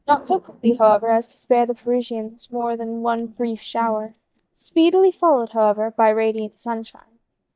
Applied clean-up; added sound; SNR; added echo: neural mask model DeepFilterNet 3.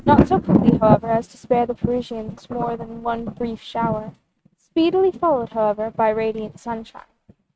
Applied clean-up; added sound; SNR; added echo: neural mask model RNNoise.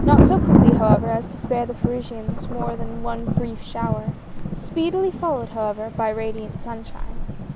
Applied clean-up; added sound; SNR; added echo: none; Thunder; -5 dB; none.